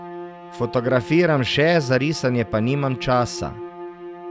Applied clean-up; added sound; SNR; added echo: none; Bowed string instrument; 14 dB; none.